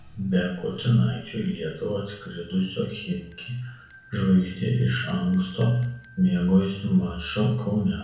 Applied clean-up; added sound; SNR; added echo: none; Bell; 17 dB; reverberation time 0.5 s.